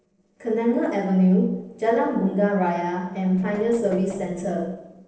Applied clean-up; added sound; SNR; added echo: neural separator model SepFormer DNS4.